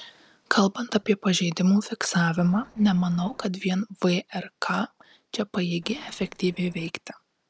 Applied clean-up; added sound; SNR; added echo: neural separator model SepFormer DNS4.